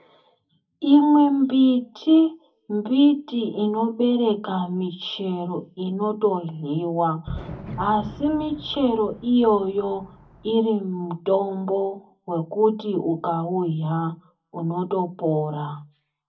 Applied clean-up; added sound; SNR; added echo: none; Fireworks; 15 dB; reverberation time 0.4 s.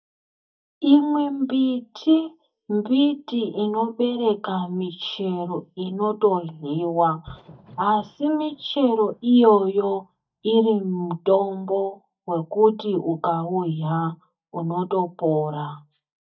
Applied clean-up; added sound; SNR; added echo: neural mask model DeepFilterNet 3.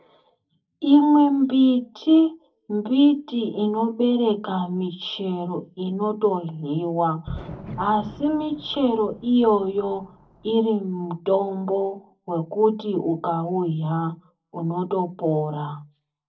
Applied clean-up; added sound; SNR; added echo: neural separator model SepFormer DNS4.